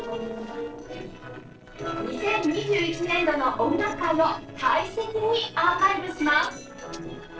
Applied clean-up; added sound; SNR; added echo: neural separator model SepFormer DNS4.